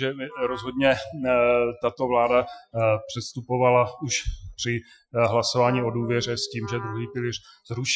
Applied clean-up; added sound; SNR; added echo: classical method Wiener filter.